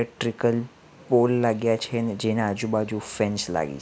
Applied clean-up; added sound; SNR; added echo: none; none; none; none.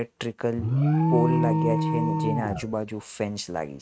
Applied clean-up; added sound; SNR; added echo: neural mask model RNNoise.